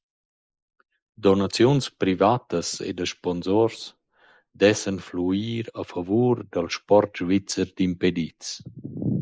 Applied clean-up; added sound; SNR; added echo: neural mask model Resemble Enhance denoiser.